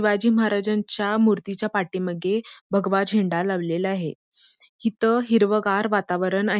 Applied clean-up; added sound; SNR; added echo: none; none; none; none.